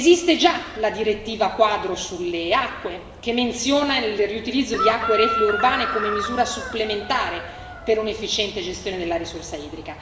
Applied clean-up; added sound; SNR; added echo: none; Chicken, rooster; 9 dB; reverberation time 1.0 s.